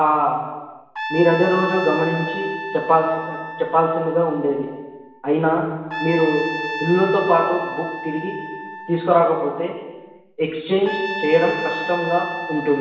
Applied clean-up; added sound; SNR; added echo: none; Trumpet; 10 dB; reverberation time 1.2 s.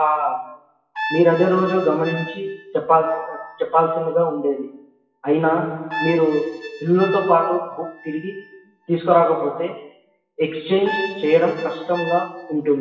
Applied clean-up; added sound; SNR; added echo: classical method WPE with log-MMSE.